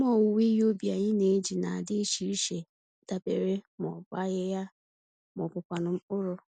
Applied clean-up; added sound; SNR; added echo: none; none; none; none.